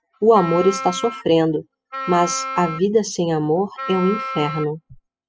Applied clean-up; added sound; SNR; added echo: classical method spectral subtraction.